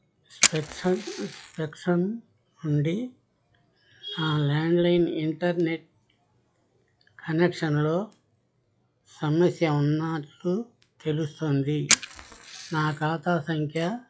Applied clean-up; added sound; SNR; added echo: classical method log-MMSE.